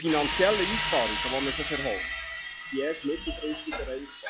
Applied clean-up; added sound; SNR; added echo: classical method log-MMSE.